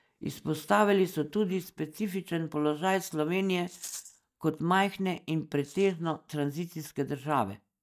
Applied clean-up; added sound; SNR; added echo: neural mask model DeepFilterNet 3.